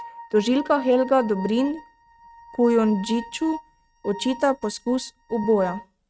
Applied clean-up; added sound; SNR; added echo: neural mask model RNNoise.